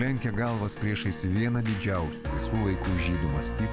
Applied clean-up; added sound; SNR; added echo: none; Writing; 16 dB; none.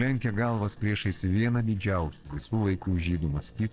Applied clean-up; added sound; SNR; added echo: neural separator model SepFormer DNS4.